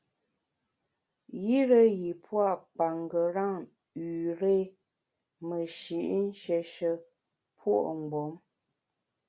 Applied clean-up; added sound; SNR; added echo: none; none; none; none.